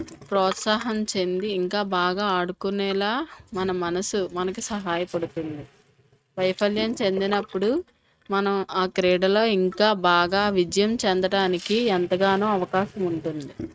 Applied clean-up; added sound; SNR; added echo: neural mask model RNNoise.